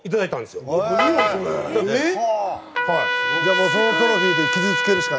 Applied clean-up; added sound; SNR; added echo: none; Trumpet; 3 dB; none.